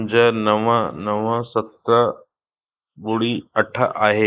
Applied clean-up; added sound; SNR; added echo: neural mask model Resemble Enhance denoiser.